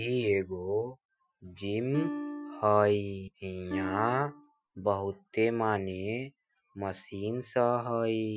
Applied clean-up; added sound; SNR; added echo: classical method Wiener filter.